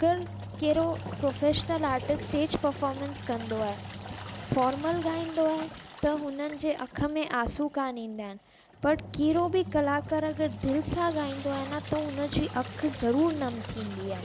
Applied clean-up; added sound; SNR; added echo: none; Engine; 11 dB; none.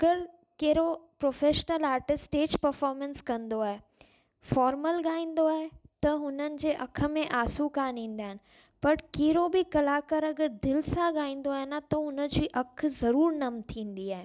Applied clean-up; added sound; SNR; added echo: none; none; none; none.